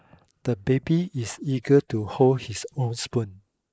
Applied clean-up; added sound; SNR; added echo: neural mask model Resemble Enhance denoiser.